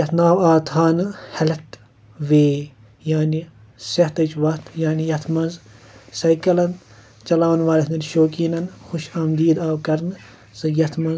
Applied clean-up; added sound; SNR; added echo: none; none; none; none.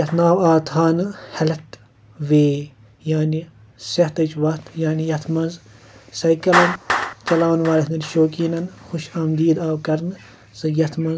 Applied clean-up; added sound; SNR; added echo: none; Clapping; 10 dB; none.